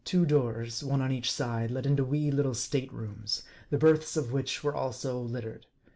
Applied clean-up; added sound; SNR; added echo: none; none; none; none.